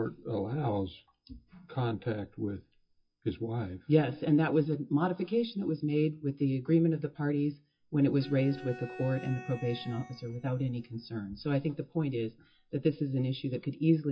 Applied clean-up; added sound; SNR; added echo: classical method WPE with log-MMSE.